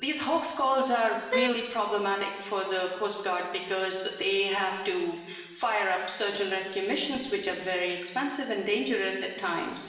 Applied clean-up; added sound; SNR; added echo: none; Wind instrument, woodwind instrument; 2 dB; reverberation time 1.3 s.